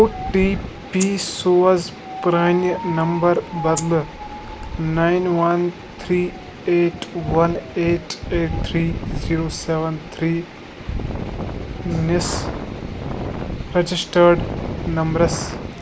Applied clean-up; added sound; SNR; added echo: none; Wind + Rattle (instrument); 9 dB; none.